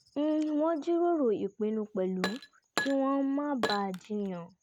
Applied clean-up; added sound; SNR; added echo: none; Glass; 8 dB; none.